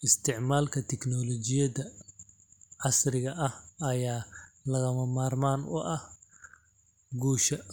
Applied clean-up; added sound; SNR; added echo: none; none; none; none.